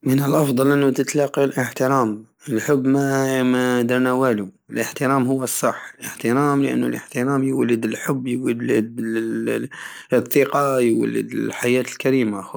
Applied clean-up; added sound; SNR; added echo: none; none; none; none.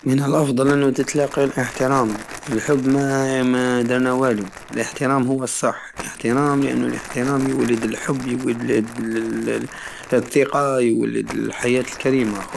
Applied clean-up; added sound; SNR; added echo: none; Crumpling, crinkling; 17 dB; none.